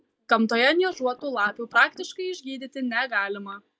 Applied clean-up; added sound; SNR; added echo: neural mask model DeepFilterNet 3.